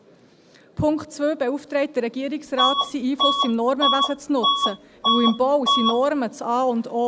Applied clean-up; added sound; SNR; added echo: none; Bus / Alarm; 0 dB; none.